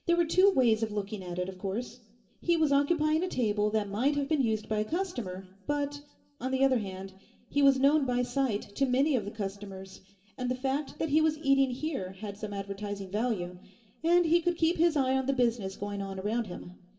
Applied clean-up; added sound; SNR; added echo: none; none; none; reverberation time 0.8 s.